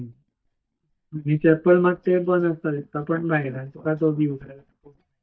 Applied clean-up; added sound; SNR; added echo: neural mask model DeepFilterNet 3.